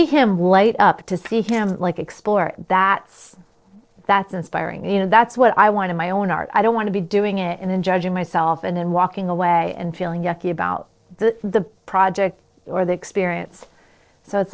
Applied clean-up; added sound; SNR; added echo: neural separator model SepFormer DNS4.